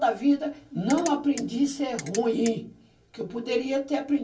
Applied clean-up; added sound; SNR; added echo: none; Ratchet, pawl; 14 dB; reverberation time 0.1 s.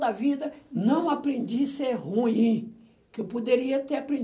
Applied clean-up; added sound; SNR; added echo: none; none; none; none.